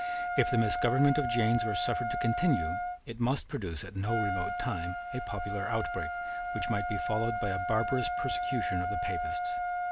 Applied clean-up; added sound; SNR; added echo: none; Trumpet; 1 dB; none.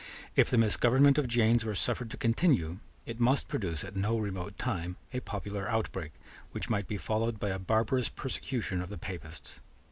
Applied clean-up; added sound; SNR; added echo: none; none; none; none.